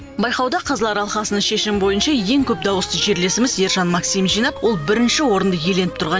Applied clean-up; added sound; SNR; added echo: none; none; none; none.